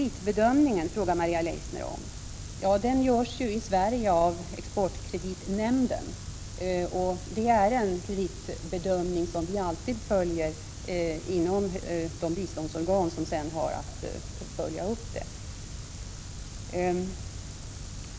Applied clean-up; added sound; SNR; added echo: none; none; none; none.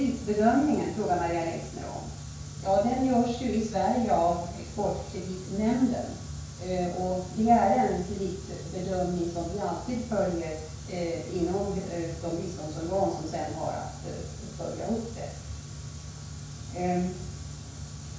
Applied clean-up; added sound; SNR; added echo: none; none; none; reverberation time 0.5 s.